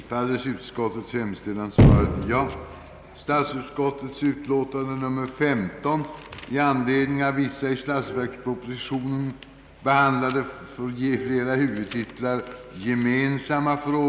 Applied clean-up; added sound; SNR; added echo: none; Bowed string instrument; 20 dB; none.